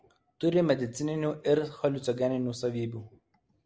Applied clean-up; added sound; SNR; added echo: none; none; none; none.